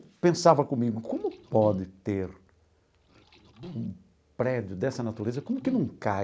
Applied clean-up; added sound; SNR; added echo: none; Liquid; 19 dB; none.